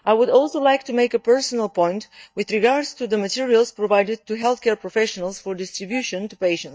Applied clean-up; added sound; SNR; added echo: neural mask model DeepFilterNet 3.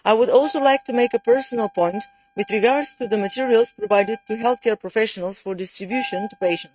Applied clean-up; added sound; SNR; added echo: neural mask model RNNoise.